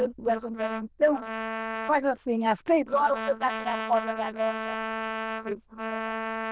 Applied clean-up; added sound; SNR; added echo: neural diffusion model UNIVERSE++.